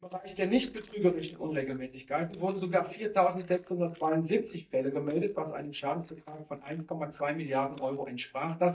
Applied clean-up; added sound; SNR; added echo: neural mask model DeepFilterNet 3.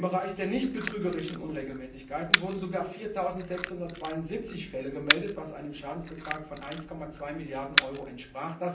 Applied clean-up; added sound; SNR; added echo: none; Camera; 0 dB; reverberation time 0.6 s.